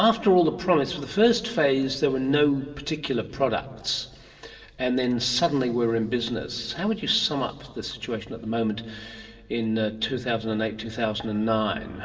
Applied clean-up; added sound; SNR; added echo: none; none; none; reverberation time 2.0 s.